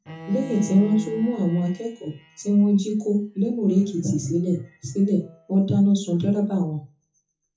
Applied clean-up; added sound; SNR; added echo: classical method WPE with log-MMSE.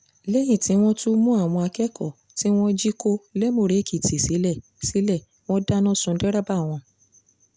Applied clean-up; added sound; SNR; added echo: none; none; none; none.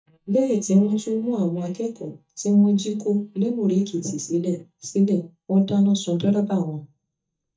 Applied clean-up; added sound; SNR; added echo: neural mask model DeepFilterNet 3.